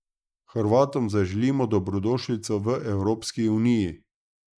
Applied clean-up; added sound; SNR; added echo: neural mask model Resemble Enhance denoiser.